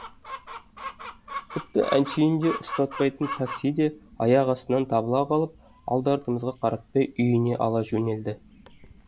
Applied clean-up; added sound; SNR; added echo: none; Chicken, rooster; 15 dB; none.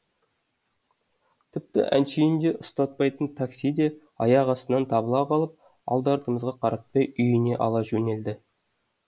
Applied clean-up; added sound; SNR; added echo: none; none; none; none.